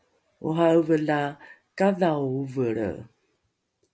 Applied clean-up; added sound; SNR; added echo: none; none; none; none.